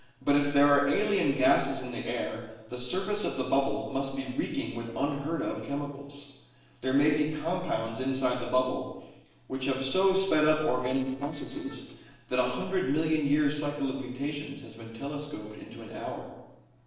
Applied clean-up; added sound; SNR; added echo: neural separator model SepFormer DNS4.